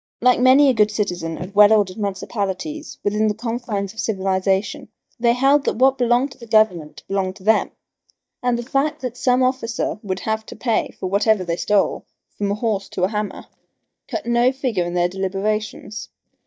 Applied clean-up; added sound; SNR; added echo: neural mask model DeepFilterNet 3.